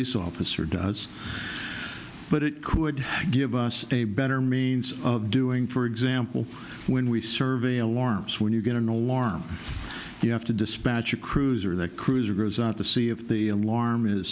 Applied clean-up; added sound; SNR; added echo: none; none; none; none.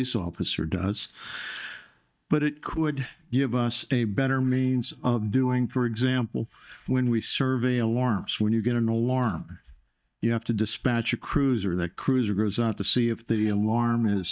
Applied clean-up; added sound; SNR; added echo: neural mask model DeepFilterNet 3.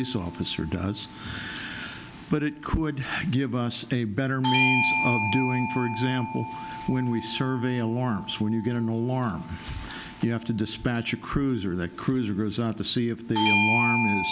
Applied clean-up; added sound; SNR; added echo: none; Bell / Doorbell; 4 dB; none.